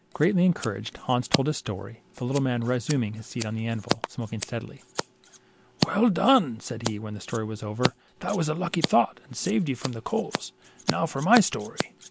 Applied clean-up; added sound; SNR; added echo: none; Scissors; 8 dB; none.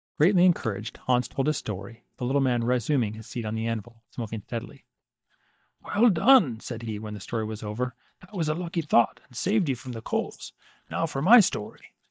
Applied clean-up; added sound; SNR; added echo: neural mask model DeepFilterNet 3.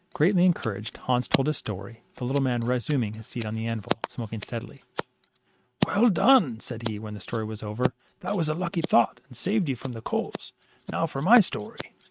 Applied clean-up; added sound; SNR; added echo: neural mask model RNNoise.